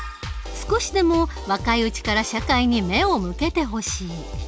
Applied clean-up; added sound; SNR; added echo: none; none; none; none.